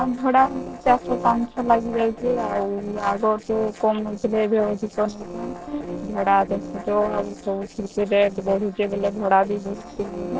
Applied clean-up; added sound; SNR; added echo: neural separator model SepFormer DNS4.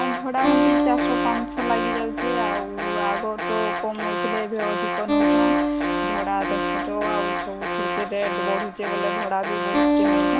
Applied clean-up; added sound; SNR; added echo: none; Alarm + Acoustic guitar; -5 dB; none.